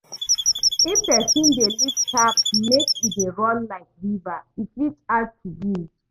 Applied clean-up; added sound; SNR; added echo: none; Squeak / Chirp, tweet; -3 dB; none.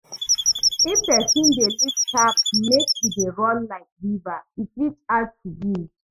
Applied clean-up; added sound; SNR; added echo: classical method Wiener filter.